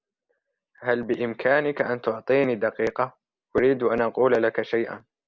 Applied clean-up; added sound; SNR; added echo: none; none; none; none.